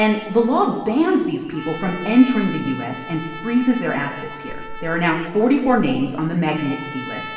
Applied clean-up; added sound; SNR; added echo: none; Trumpet; 15 dB; reverberation time 1.2 s.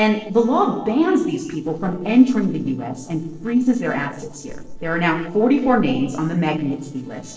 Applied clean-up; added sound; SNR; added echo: neural separator model SepFormer DNS4.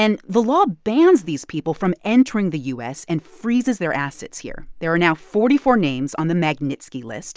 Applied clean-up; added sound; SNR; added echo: none; none; none; none.